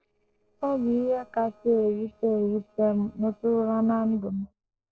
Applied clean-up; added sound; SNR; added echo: neural separator model SepFormer DNS4.